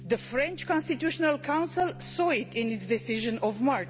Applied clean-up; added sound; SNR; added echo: none; Organ; 17 dB; none.